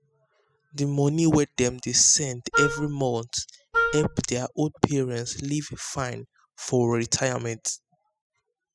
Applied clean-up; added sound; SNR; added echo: classical method spectral subtraction.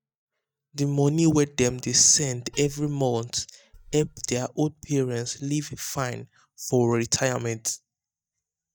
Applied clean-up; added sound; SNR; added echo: neural mask model DeepFilterNet 3.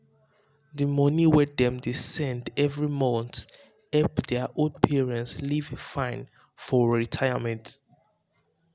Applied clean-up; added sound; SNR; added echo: none; none; none; none.